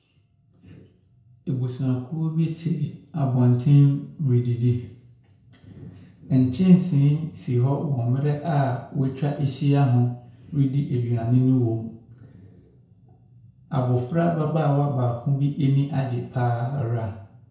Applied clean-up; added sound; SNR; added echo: none; none; none; reverberation time 0.5 s.